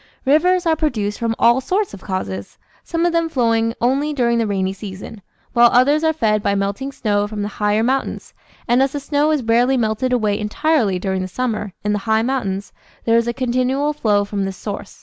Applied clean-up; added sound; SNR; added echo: none; none; none; none.